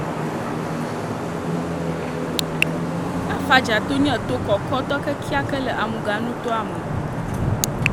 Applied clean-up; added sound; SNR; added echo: none; Traffic noise, roadway noise / Vehicle horn, car horn, honking; -1 dB; none.